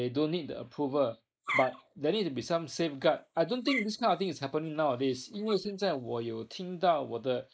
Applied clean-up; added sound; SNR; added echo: neural mask model Resemble Enhance denoiser.